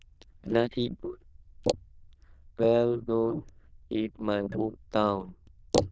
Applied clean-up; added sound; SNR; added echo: neural diffusion model UNIVERSE++.